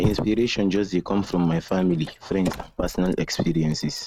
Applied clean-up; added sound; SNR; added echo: neural mask model RNNoise.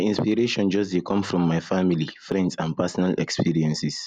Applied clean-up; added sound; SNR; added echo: none; none; none; none.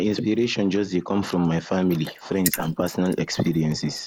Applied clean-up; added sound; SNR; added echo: neural mask model Resemble Enhance denoiser.